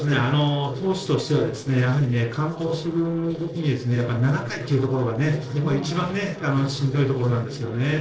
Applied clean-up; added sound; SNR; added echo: neural separator model SepFormer DNS4.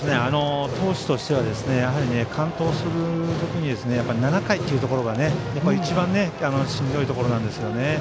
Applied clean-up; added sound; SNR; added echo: none; none; none; none.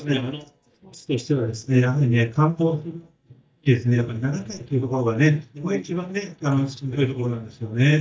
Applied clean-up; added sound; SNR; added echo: neural mask model DeepFilterNet 3.